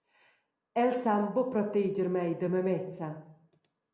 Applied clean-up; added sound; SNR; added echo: none; none; none; none.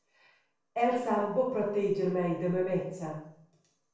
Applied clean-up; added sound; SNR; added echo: none; none; none; reverberation time 0.4 s.